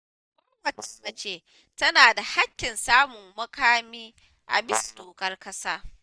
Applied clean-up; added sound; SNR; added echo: neural mask model DeepFilterNet 3.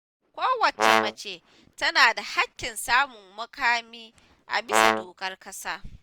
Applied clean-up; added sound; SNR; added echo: none; Brass instrument; -3 dB; none.